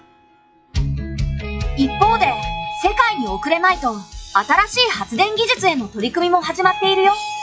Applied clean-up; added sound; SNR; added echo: classical method log-MMSE.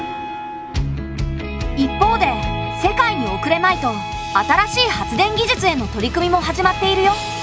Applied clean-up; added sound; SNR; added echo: none; Wind instrument, woodwind instrument; 10 dB; none.